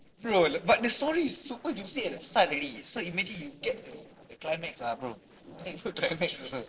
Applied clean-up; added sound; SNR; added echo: neural separator model SepFormer DNS4.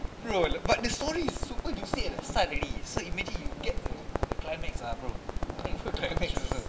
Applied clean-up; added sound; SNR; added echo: none; Crackle; -1 dB; reverberation time 1.5 s.